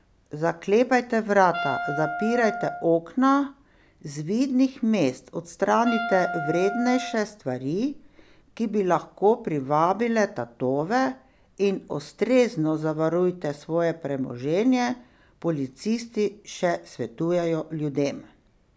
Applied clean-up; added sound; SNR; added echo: none; Wind instrument, woodwind instrument; 7 dB; none.